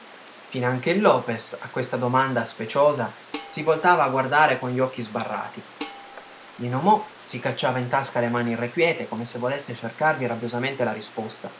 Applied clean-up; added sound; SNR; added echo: none; Dishes, pots, and pans + Water; 19 dB; none.